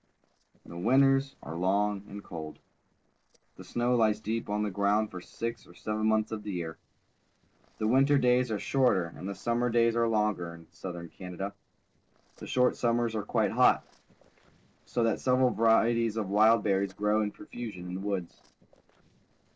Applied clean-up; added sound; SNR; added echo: neural separator model SepFormer DNS4.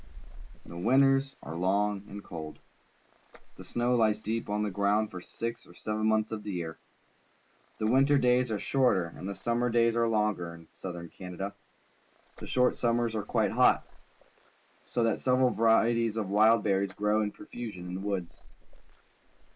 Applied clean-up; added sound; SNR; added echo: neural mask model Resemble Enhance denoiser.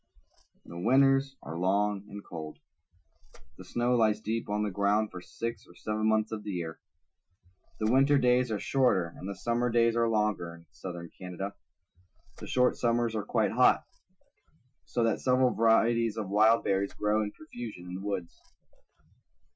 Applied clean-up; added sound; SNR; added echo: classical method Wiener filter.